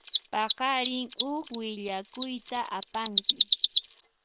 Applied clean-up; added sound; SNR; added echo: neural separator model SepFormer WHAM!.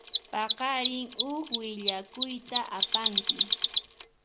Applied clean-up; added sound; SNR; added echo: none; Mechanisms; -4 dB; none.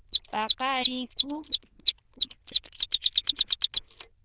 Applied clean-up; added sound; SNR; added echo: neural diffusion model UNIVERSE++.